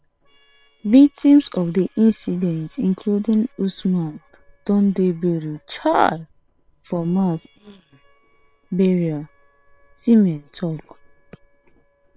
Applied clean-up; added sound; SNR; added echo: neural separator model SepFormer WHAM!.